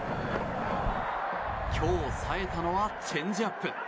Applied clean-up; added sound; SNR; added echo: none; Breathing; 5 dB; none.